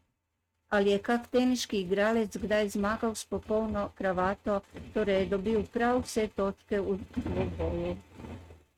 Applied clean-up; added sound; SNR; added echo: neural mask model RNNoise.